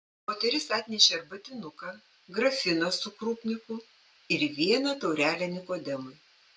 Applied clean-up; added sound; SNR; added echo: none; none; none; none.